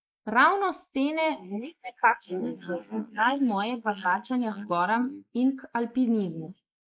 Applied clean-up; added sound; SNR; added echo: neural mask model Resemble Enhance denoiser.